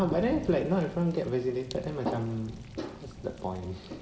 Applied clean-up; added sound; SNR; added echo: none; Thunder; 14 dB; reverberation time 1.4 s.